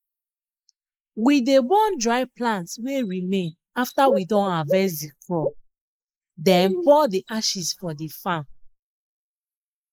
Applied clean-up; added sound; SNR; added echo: neural mask model Resemble Enhance denoiser.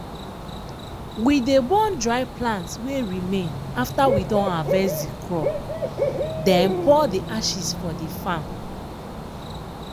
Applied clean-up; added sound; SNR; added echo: none; Cricket / Bird; 5 dB; none.